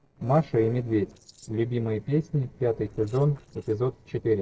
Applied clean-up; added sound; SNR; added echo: neural separator model SepFormer DNS4.